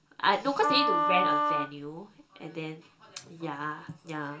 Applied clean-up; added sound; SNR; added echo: none; Wind instrument, woodwind instrument; -3 dB; reverberation time 0.2 s.